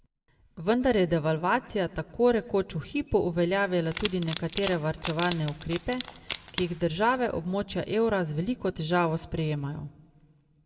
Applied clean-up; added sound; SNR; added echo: none; Wood; 11 dB; reverberation time 1.1 s.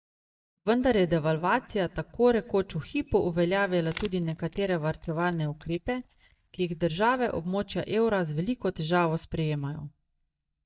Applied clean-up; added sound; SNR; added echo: neural mask model DeepFilterNet 3.